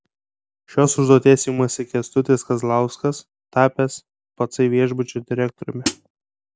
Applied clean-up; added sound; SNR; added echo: none; Hi-hat; 5 dB; none.